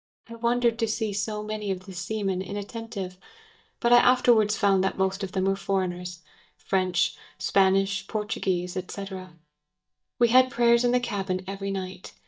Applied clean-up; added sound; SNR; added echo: neural mask model DeepFilterNet 3.